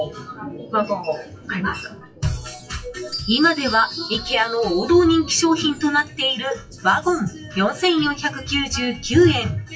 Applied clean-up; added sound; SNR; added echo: classical method WPE with log-MMSE.